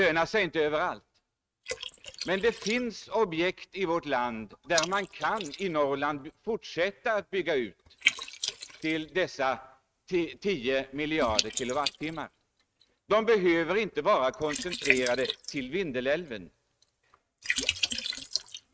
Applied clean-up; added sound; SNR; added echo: neural mask model RNNoise.